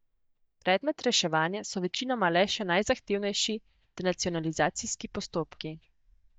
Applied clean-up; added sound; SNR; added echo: neural mask model DeepFilterNet 3.